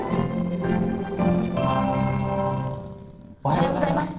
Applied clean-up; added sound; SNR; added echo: neural separator model SepFormer DNS4.